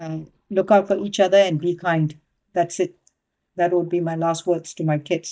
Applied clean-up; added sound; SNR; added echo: neural mask model DeepFilterNet 3.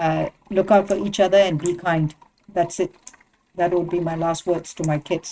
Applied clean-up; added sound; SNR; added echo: neural mask model RNNoise.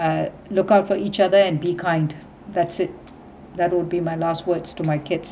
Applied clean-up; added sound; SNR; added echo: none; none; none; none.